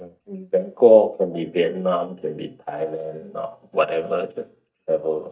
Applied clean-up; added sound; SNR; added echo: neural mask model DeepFilterNet 3.